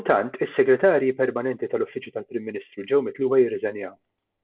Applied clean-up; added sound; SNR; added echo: none; none; none; none.